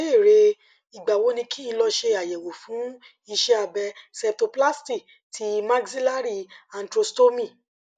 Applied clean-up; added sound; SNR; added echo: none; none; none; none.